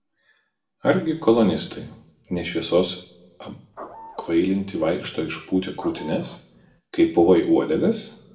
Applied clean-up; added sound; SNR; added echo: none; Printer / Engine; 19 dB; reverberation time 0.5 s.